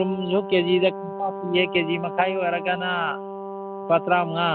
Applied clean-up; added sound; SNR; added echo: none; Brass instrument; 9 dB; none.